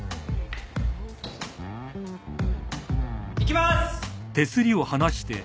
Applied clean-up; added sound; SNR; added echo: none; none; none; none.